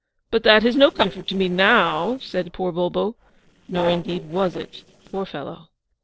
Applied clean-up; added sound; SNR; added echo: neural separator model SepFormer DNS4.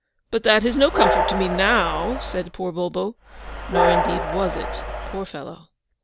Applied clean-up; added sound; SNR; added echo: none; Train; 1 dB; none.